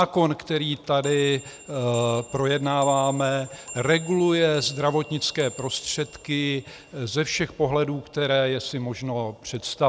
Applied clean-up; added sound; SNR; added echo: none; Clock; 19 dB; none.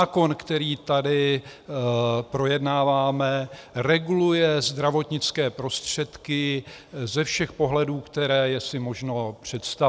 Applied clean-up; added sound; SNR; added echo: none; none; none; none.